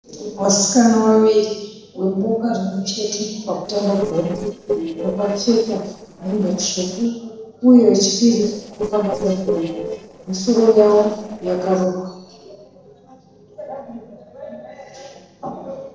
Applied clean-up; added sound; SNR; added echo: neural separator model SepFormer DNS4.